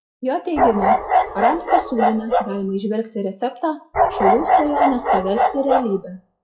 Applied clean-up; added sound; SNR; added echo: classical method WPE with log-MMSE.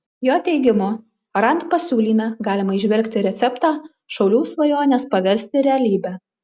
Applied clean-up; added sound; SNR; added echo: none; none; none; none.